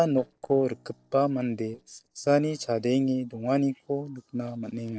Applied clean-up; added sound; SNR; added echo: neural separator model SepFormer DNS4.